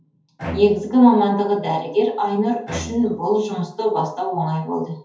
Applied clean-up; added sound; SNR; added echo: none; Bowed string instrument; 16 dB; reverberation time 0.5 s.